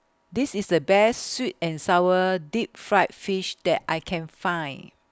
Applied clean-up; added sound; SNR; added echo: none; none; none; none.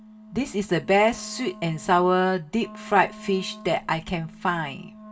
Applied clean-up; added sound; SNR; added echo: none; Wind instrument, woodwind instrument; 19 dB; reverberation time 0.2 s.